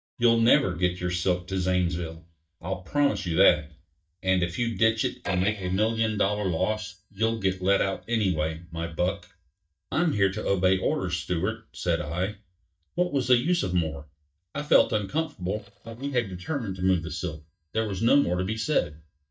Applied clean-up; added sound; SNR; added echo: neural mask model DeepFilterNet 3.